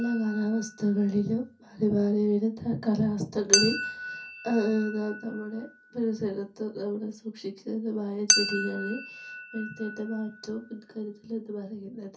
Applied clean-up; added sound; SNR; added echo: none; Chink, clink; 5 dB; reverberation time 0.3 s.